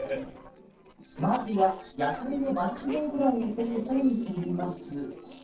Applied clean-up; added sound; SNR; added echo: neural separator model SepFormer DNS4.